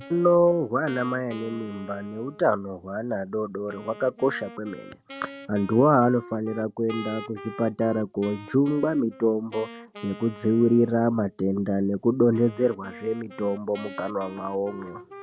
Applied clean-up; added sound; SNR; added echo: none; Wind instrument, woodwind instrument; 18 dB; none.